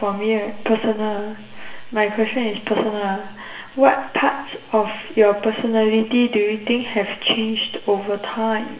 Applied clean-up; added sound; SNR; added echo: none; none; none; reverberation time 1.6 s.